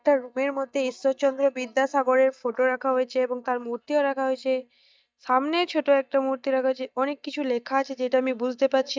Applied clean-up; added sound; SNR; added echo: neural mask model DeepFilterNet 3.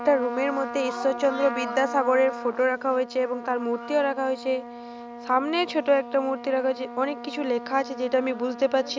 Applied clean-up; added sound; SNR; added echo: none; Trumpet; 11 dB; none.